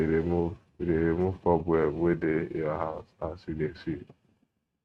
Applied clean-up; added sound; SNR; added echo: neural mask model RNNoise.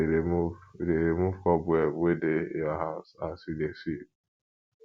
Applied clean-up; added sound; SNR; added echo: none; none; none; none.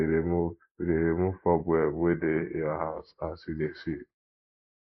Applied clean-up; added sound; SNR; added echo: neural mask model Resemble Enhance denoiser.